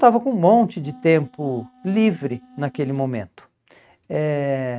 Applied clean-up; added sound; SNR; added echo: neural mask model RNNoise.